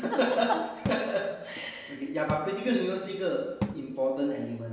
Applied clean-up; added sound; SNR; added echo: none; Cupboard open or close / Drawer open or close; 11 dB; reverberation time 2.9 s.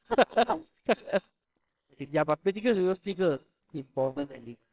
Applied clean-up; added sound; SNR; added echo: neural separator model SepFormer WHAMR!.